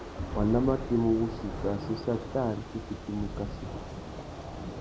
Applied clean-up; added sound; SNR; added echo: none; Thunder / Rain; 6 dB; none.